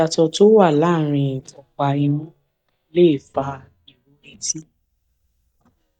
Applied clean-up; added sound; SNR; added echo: neural mask model DeepFilterNet 3.